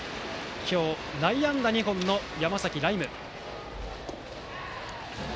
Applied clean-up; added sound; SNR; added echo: none; none; none; none.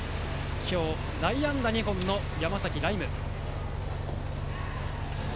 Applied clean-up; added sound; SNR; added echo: none; Bus; 0 dB; none.